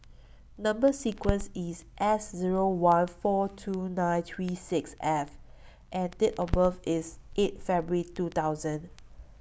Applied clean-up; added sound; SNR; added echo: none; Crackle; 12 dB; none.